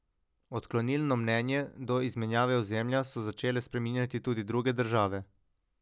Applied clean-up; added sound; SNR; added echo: none; none; none; none.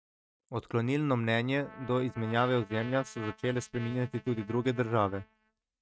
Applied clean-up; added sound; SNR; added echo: neural mask model RNNoise.